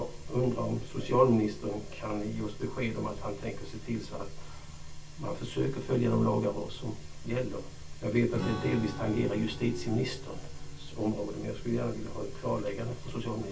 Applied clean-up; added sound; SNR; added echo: none; Strum; 16 dB; reverberation time 0.2 s.